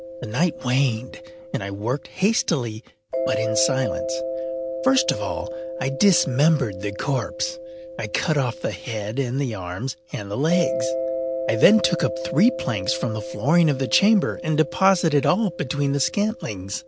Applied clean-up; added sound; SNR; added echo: none; Mallet percussion; 7 dB; none.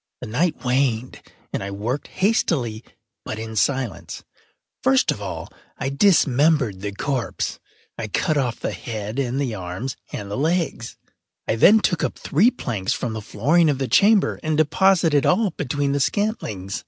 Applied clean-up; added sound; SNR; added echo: none; none; none; none.